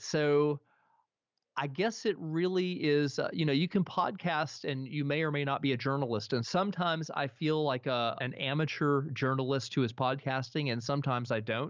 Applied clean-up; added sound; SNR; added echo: none; none; none; none.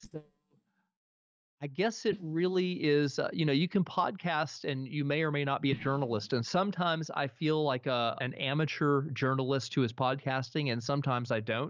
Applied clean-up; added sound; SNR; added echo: neural mask model DeepFilterNet 3.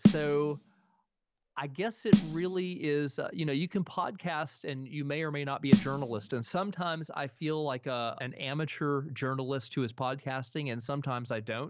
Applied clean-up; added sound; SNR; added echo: none; Snare drum; -2 dB; none.